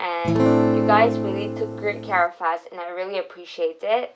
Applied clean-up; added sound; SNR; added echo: none; Acoustic guitar / Strum; -3 dB; none.